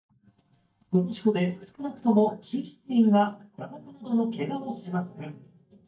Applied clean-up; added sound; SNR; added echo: neural mask model DeepFilterNet 3.